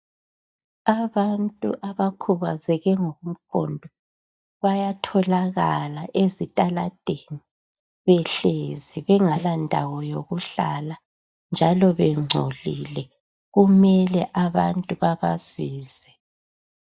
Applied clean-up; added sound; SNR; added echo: neural mask model DeepFilterNet 3.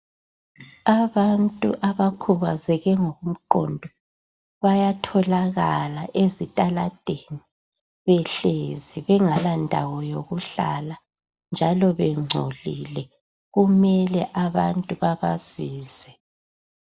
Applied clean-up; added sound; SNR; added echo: neural separator model SepFormer DNS4.